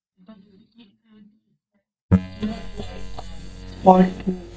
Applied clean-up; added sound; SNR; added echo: neural mask model DeepFilterNet 3.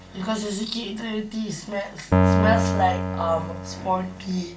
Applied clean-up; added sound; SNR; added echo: none; Keyboard (musical); -1 dB; reverberation time 0.3 s.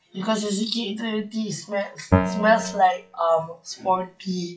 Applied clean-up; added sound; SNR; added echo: classical method WPE with log-MMSE.